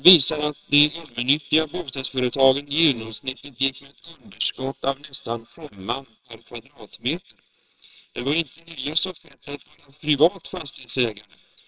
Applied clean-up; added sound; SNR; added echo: neural separator model SepFormer WHAMR!.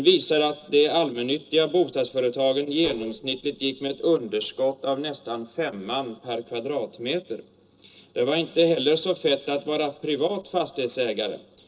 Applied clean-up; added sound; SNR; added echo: neural separator model SepFormer DNS4.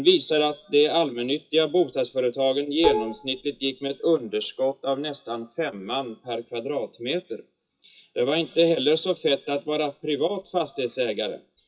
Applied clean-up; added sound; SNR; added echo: classical method WPE with log-MMSE.